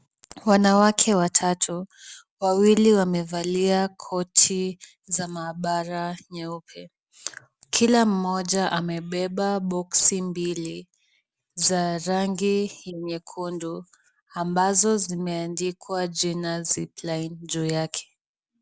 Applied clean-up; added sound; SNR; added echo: none; none; none; none.